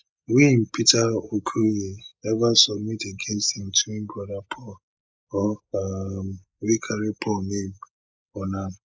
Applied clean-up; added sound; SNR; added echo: neural mask model Resemble Enhance denoiser.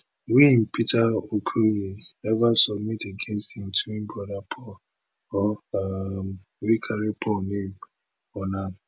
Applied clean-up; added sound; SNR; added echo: none; none; none; none.